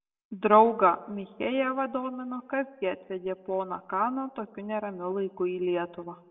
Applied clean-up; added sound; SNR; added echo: none; none; none; reverberation time 1.3 s.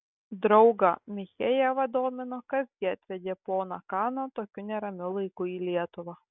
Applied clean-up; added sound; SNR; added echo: none; none; none; none.